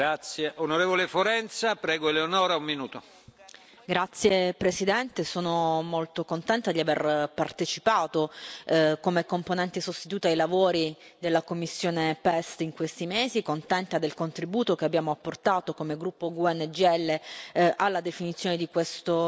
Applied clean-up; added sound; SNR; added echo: none; none; none; none.